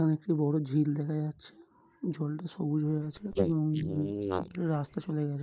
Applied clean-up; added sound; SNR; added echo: neural mask model Resemble Enhance denoiser.